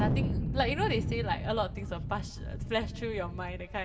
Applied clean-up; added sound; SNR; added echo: none; Thunder; 0 dB; reverberation time 0.3 s.